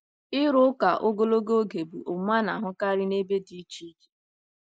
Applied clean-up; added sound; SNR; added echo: neural mask model Resemble Enhance denoiser.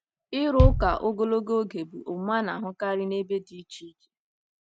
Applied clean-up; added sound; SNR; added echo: none; Bass drum; -1 dB; none.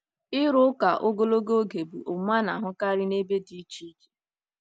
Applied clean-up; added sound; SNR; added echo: none; none; none; none.